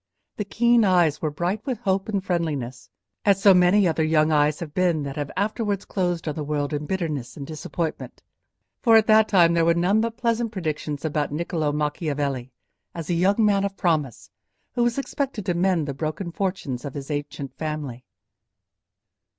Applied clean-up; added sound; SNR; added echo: none; none; none; none.